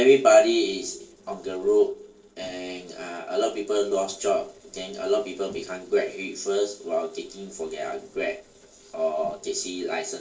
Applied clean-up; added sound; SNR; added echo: neural separator model SepFormer DNS4.